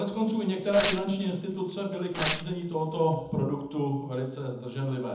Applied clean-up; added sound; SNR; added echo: none; Tearing; 3 dB; reverberation time 1.0 s.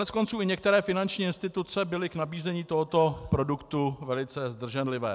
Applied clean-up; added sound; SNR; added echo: none; none; none; none.